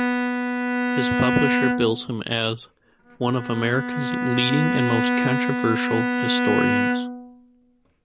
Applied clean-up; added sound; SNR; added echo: none; Bowed string instrument; -2 dB; none.